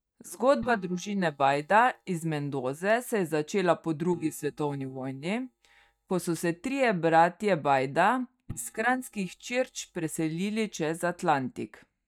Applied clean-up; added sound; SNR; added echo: neural mask model DeepFilterNet 3.